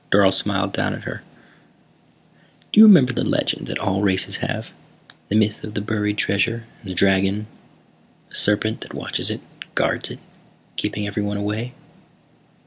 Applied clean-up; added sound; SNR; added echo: none; none; none; none.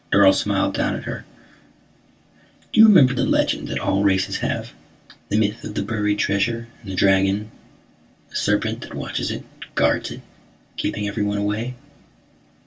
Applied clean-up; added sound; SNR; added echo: none; none; none; reverberation time 0.1 s.